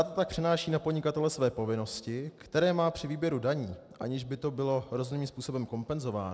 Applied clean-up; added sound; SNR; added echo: none; none; none; none.